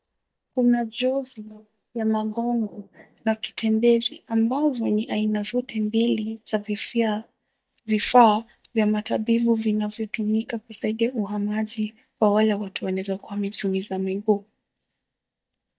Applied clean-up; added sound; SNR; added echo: neural mask model DeepFilterNet 3.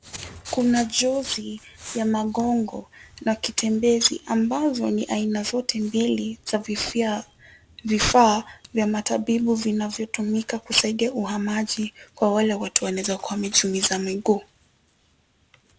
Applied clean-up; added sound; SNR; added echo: none; none; none; none.